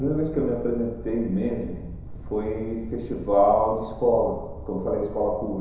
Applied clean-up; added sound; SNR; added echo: none; Thunder; 12 dB; reverberation time 1.0 s.